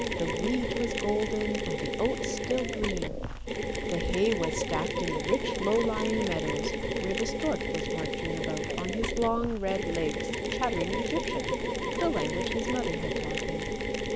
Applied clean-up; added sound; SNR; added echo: none; Mechanisms; -1 dB; none.